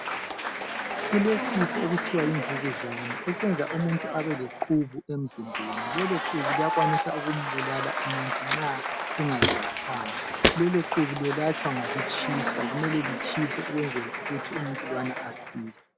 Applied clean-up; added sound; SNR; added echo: none; Applause / Crowd / Cheering + Walk, footsteps; 1 dB; none.